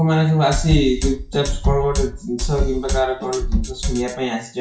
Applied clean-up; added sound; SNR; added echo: classical method WPE with log-MMSE.